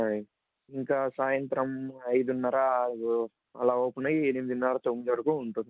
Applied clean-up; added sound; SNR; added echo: none; none; none; none.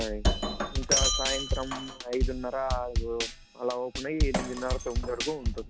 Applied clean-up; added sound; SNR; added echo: none; Shatter + Drum kit; -4 dB; none.